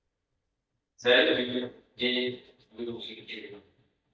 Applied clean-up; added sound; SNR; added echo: neural mask model DeepFilterNet 3.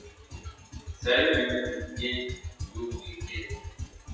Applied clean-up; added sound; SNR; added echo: classical method WPE with log-MMSE.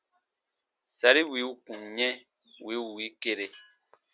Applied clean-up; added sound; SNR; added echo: none; none; none; none.